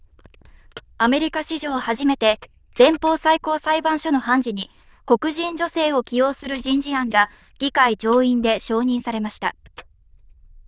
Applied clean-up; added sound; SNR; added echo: neural diffusion model UNIVERSE++.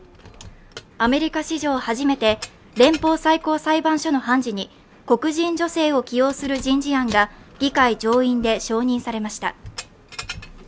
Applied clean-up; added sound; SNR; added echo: none; Keys jangling; 19 dB; none.